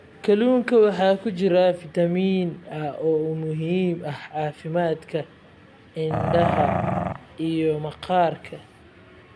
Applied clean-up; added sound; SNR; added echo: none; Growling; 1 dB; none.